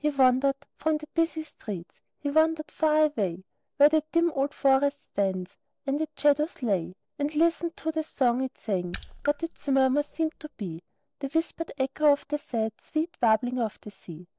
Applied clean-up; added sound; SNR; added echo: neural separator model SepFormer DNS4.